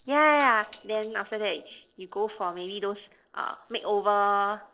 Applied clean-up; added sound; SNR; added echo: neural separator model SepFormer DNS4.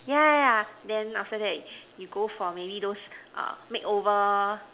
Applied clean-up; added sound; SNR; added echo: none; none; none; none.